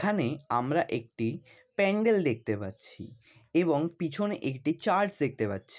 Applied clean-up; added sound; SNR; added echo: none; none; none; none.